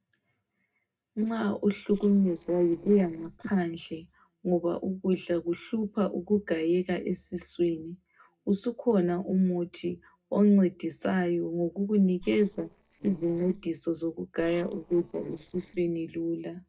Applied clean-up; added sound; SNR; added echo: neural separator model SepFormer DNS4.